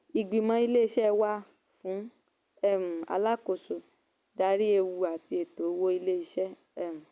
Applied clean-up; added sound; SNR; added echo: none; none; none; none.